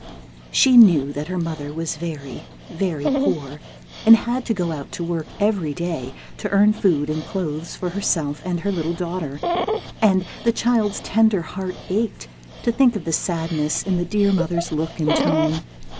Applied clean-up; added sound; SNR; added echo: none; Dog; 10 dB; none.